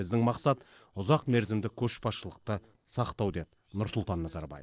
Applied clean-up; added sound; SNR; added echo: neural separator model SepFormer DNS4.